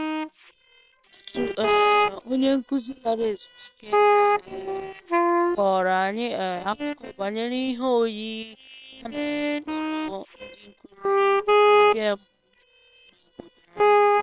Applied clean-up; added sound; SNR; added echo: neural separator model SepFormer WHAM!.